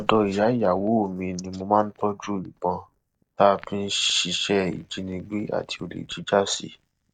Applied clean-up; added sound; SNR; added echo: neural mask model DeepFilterNet 3.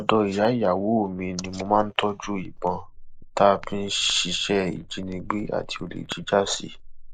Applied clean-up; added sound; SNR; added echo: neural mask model Resemble Enhance denoiser.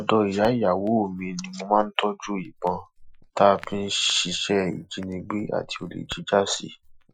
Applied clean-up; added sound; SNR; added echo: classical method Wiener filter.